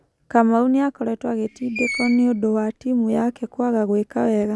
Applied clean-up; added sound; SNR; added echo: none; Screech; 15 dB; none.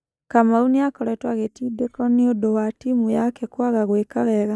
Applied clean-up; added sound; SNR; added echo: neural mask model DeepFilterNet 3.